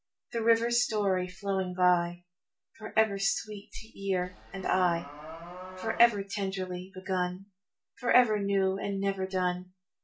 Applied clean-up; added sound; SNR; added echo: none; Livestock, farm animals, working animals; 12 dB; reverberation time 0.2 s.